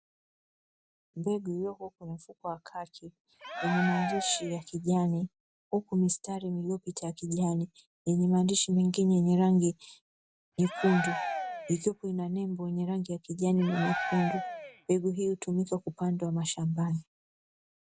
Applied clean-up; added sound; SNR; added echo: none; Cheering; 5 dB; none.